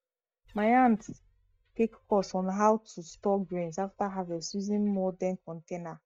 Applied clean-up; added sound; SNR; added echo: neural mask model DeepFilterNet 3.